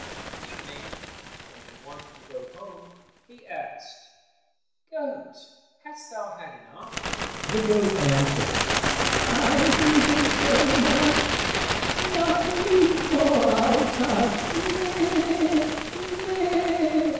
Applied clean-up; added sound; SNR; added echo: none; Bird; 3 dB; reverberation time 1.0 s.